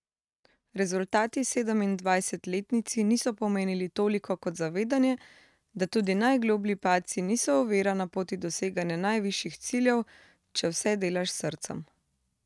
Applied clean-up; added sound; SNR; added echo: neural mask model RNNoise.